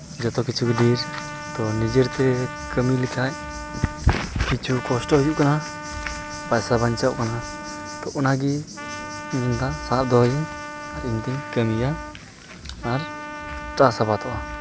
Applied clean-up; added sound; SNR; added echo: none; Trumpet; 12 dB; none.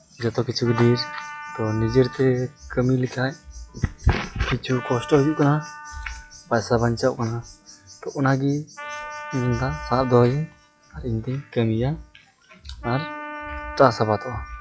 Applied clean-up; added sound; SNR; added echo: classical method log-MMSE.